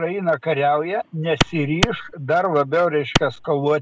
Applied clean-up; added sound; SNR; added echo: none; Clapping; 1 dB; none.